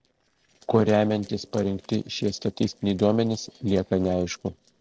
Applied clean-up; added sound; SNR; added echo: neural separator model SepFormer DNS4.